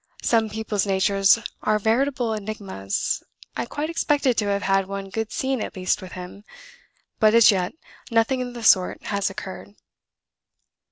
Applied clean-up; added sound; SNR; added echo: none; none; none; none.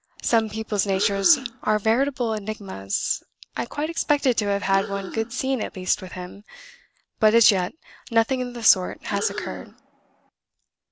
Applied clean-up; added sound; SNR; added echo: none; Breathing; 14 dB; none.